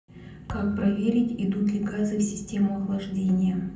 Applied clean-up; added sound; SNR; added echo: none; Thump, thud; 17 dB; reverberation time 0.6 s.